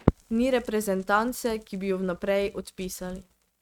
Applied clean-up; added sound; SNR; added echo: neural mask model RNNoise.